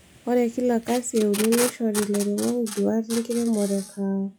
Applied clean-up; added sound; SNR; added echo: classical method log-MMSE.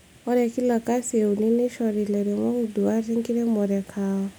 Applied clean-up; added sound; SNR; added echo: none; none; none; none.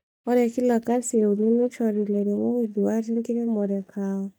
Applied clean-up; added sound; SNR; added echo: neural mask model DeepFilterNet 3.